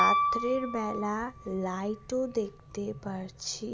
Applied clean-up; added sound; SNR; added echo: none; Piano; 1 dB; none.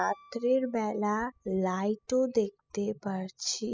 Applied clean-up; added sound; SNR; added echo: classical method spectral subtraction.